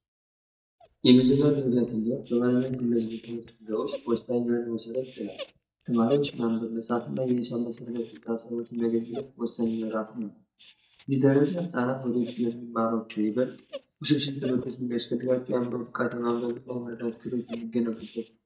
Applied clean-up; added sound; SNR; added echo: neural mask model DeepFilterNet 3.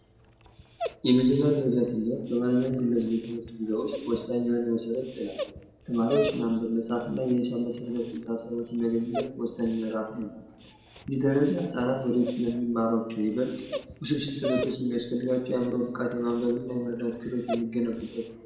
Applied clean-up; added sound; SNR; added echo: none; Dog; 13 dB; reverberation time 1.0 s.